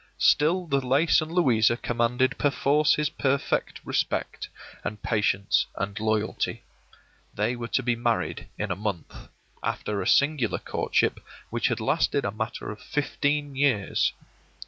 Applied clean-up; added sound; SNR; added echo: none; none; none; none.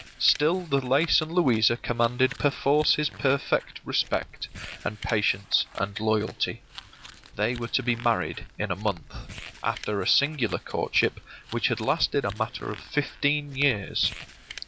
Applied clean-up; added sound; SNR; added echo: none; Crumpling, crinkling; 18 dB; none.